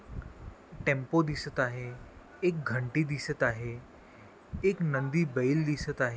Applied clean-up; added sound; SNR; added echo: none; none; none; none.